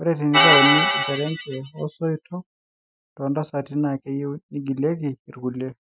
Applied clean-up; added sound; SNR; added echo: classical method Wiener filter.